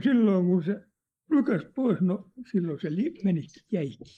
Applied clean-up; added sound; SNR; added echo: neural mask model Resemble Enhance denoiser.